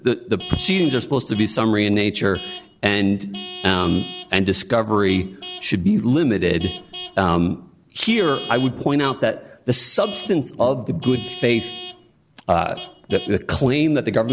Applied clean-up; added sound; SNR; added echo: none; Vehicle horn, car horn, honking / Truck; 16 dB; none.